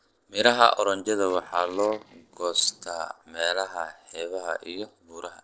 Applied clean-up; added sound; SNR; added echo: neural separator model SepFormer DNS4.